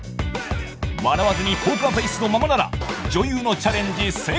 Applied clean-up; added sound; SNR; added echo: none; none; none; none.